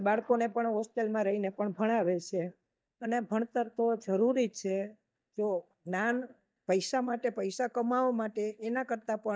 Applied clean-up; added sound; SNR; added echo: neural mask model DeepFilterNet 3.